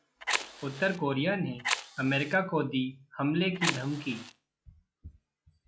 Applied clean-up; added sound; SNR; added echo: classical method log-MMSE.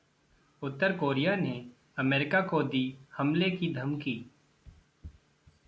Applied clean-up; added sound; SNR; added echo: none; none; none; none.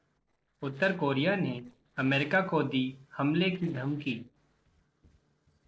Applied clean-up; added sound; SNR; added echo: neural separator model SepFormer DNS4.